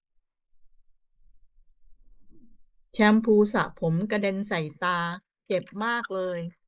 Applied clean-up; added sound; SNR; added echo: neural mask model Resemble Enhance denoiser.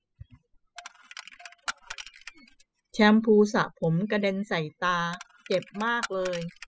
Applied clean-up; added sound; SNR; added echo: classical method spectral subtraction.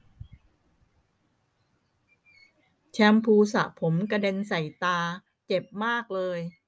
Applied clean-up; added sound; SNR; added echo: none; none; none; none.